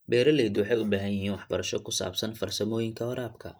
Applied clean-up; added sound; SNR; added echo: neural mask model Resemble Enhance denoiser.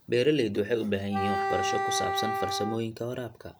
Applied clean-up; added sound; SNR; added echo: none; Wind instrument, woodwind instrument; 1 dB; none.